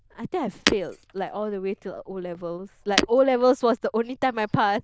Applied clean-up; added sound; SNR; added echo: neural diffusion model UNIVERSE++.